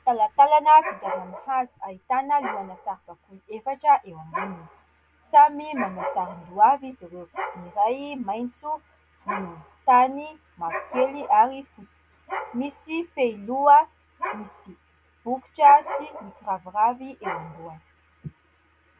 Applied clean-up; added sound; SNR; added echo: none; Dog; 14 dB; none.